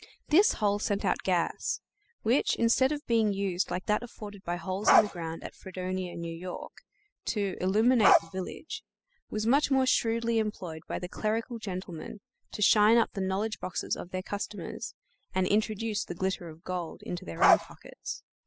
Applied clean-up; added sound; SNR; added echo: classical method spectral subtraction.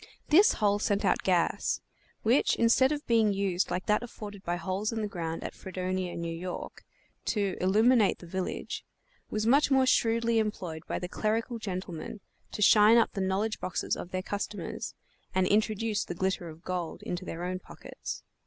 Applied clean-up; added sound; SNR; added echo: none; none; none; none.